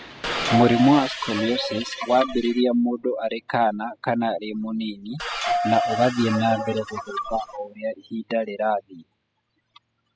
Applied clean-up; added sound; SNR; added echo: classical method spectral subtraction.